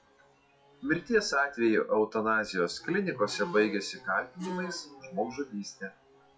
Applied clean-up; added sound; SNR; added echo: classical method WPE with log-MMSE.